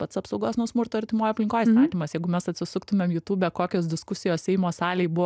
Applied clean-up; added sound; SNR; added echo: none; none; none; none.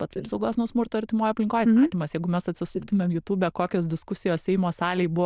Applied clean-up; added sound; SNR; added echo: neural diffusion model UNIVERSE++.